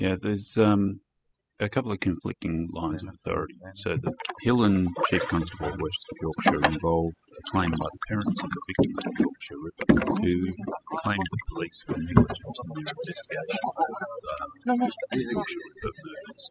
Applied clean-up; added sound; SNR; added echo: classical method spectral subtraction.